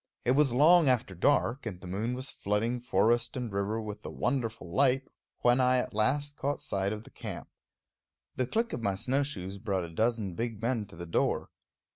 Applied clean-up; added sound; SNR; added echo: none; none; none; none.